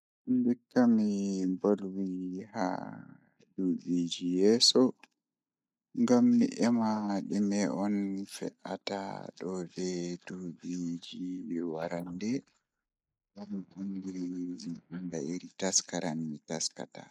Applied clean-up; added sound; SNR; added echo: neural mask model Resemble Enhance denoiser.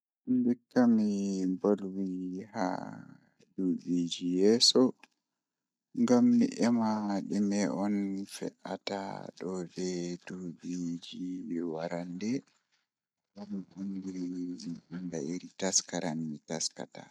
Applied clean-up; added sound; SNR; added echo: none; none; none; none.